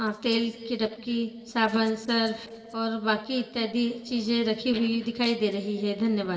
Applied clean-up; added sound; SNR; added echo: neural separator model SepFormer DNS4.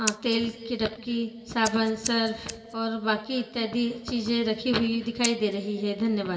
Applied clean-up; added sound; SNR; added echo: none; Scissors; 13 dB; reverberation time 1.7 s.